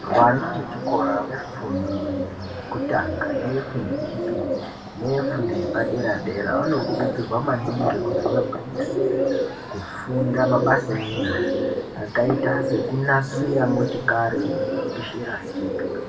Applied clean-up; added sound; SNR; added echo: none; Bird; 2 dB; reverberation time 1.9 s.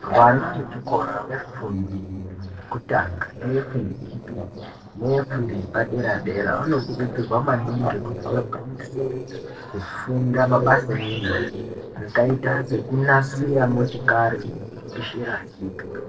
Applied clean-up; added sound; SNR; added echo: neural separator model SepFormer DNS4.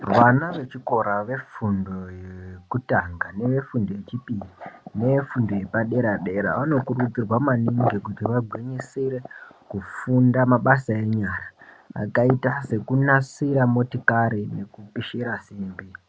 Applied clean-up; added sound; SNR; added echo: none; none; none; none.